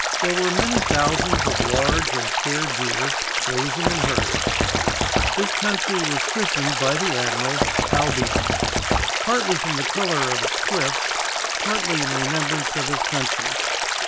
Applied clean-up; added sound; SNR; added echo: none; Stream + Knock; -5 dB; none.